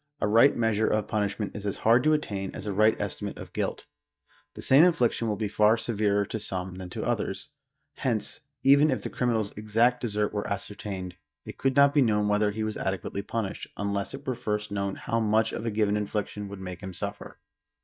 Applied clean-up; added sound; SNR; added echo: neural mask model DeepFilterNet 3.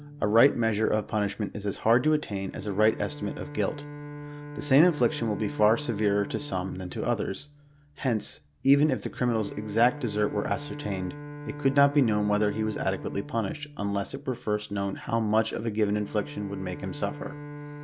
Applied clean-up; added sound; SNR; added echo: none; Bowed string instrument; 14 dB; none.